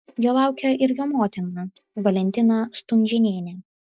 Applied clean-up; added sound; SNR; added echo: neural mask model DeepFilterNet 3.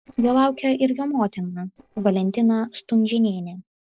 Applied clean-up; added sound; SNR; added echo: neural separator model SepFormer DNS4.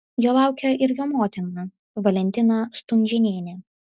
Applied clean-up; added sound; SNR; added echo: none; none; none; none.